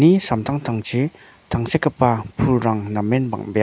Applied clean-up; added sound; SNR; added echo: none; none; none; none.